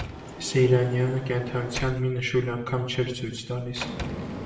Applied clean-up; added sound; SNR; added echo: none; Sliding door; 11 dB; reverberation time 0.7 s.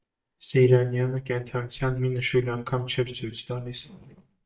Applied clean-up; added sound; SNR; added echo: neural mask model DeepFilterNet 3.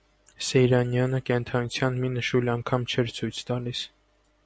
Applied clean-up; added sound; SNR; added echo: none; none; none; none.